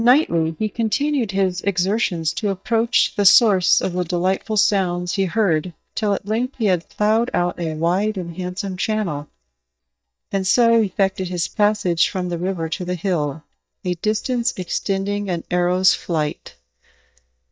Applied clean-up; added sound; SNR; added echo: neural mask model DeepFilterNet 3.